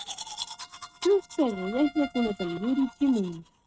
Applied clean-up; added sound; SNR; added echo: neural mask model RNNoise.